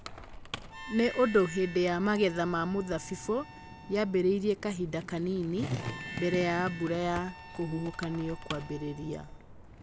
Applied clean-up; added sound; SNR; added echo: none; Skateboard + Harmonica; 11 dB; none.